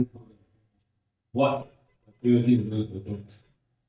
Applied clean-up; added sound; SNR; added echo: neural mask model DeepFilterNet 3.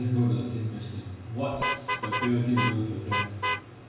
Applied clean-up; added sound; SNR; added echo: none; Vehicle horn, car horn, honking; 4 dB; reverberation time 1.0 s.